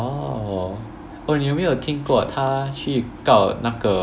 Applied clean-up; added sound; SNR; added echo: none; none; none; none.